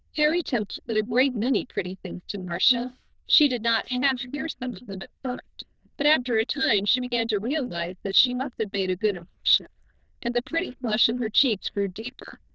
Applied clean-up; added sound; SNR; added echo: neural diffusion model UNIVERSE++.